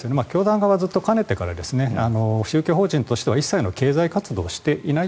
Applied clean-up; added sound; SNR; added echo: none; none; none; none.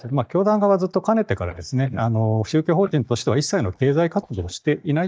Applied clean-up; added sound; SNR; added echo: neural mask model DeepFilterNet 3.